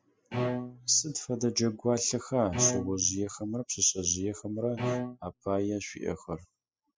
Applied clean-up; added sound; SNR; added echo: classical method spectral subtraction.